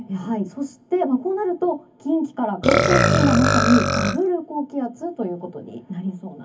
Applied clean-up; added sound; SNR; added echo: none; Burping, eructation; -2 dB; reverberation time 0.3 s.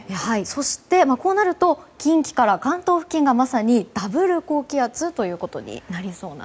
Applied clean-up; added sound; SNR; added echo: none; none; none; none.